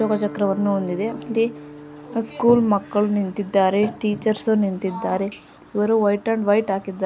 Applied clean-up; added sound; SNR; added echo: none; Guitar; 18 dB; none.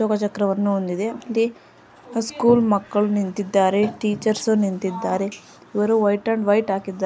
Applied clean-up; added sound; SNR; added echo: none; none; none; none.